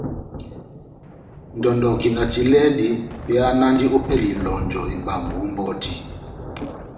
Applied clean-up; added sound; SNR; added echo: none; Thunder; 10 dB; reverberation time 1.0 s.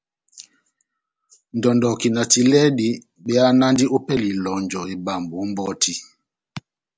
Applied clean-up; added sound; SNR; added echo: none; none; none; none.